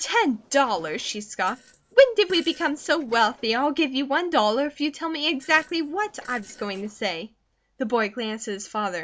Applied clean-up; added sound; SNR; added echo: neural separator model SepFormer DNS4.